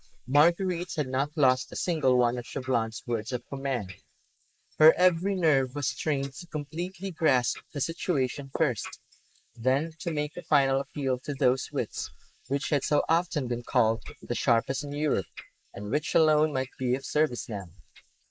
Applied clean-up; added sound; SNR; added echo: neural mask model Resemble Enhance denoiser.